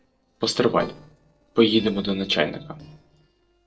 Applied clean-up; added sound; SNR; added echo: neural separator model SepFormer DNS4.